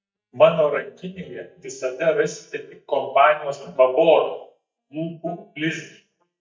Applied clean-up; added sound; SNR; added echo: neural mask model DeepFilterNet 3.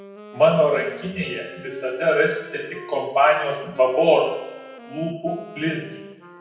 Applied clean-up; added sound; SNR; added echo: none; Wind instrument, woodwind instrument; 19 dB; reverberation time 0.8 s.